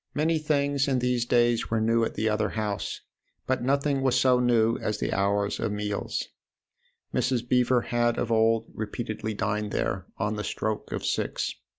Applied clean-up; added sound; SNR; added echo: none; none; none; none.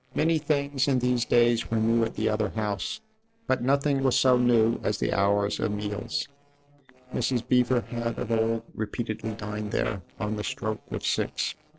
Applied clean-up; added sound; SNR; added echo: neural separator model SepFormer DNS4.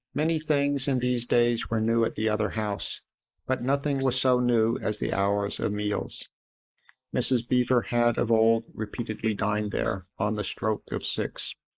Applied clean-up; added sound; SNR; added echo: neural mask model Resemble Enhance denoiser.